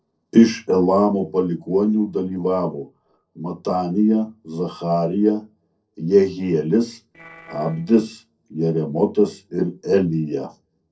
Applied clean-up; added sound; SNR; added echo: neural separator model SepFormer DNS4.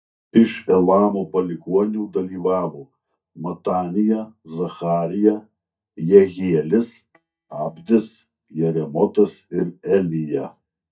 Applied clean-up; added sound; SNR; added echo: neural mask model DeepFilterNet 3.